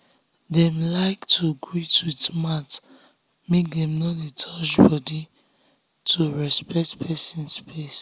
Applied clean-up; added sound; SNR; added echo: none; none; none; none.